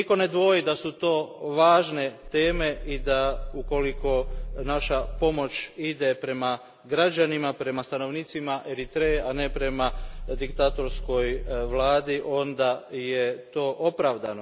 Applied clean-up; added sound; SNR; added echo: none; Growling; 8 dB; none.